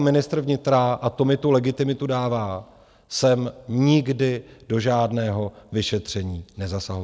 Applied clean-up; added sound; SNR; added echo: none; none; none; none.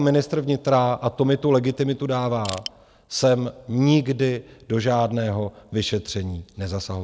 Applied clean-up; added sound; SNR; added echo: none; Crushing; 13 dB; none.